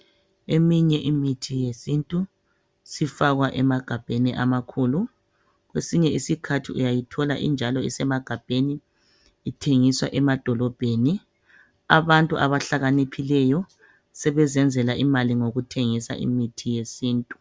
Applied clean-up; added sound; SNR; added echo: none; none; none; none.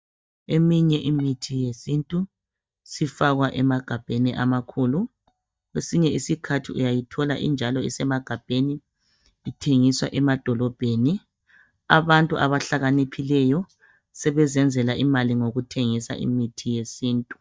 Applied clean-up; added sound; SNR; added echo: neural mask model DeepFilterNet 3.